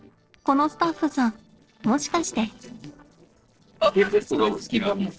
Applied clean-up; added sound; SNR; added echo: neural separator model SepFormer DNS4.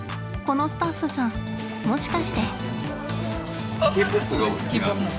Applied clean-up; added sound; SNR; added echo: none; Organ; 4 dB; none.